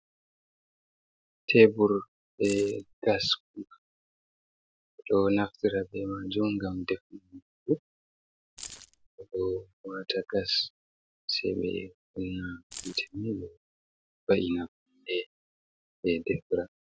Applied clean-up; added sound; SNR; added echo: none; Keys jangling; 14 dB; none.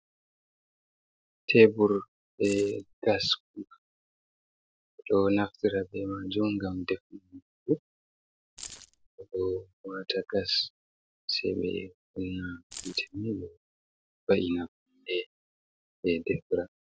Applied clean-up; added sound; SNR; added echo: neural separator model SepFormer DNS4.